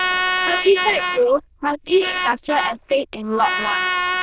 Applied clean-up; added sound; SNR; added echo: neural diffusion model UNIVERSE++.